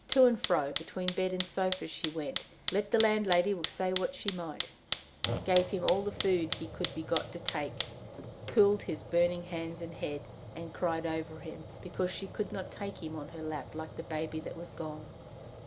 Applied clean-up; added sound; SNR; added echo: none; Fire; -2 dB; none.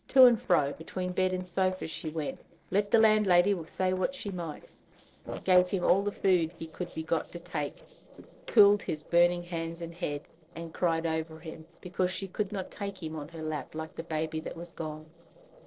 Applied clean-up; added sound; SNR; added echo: neural separator model SepFormer DNS4.